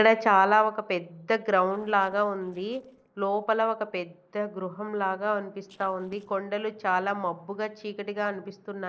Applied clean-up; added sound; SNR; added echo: neural separator model SepFormer DNS4.